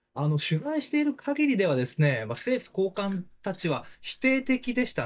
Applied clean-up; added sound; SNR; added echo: neural mask model DeepFilterNet 3.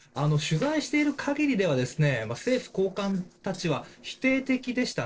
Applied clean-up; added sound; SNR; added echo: neural separator model SepFormer DNS4.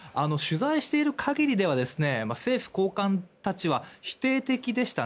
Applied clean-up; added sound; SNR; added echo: none; none; none; none.